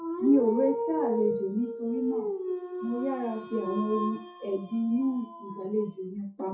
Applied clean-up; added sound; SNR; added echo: classical method WPE with log-MMSE.